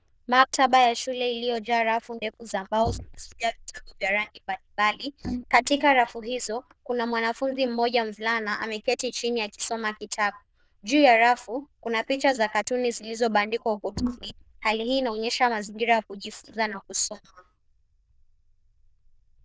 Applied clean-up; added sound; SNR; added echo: neural diffusion model UNIVERSE++.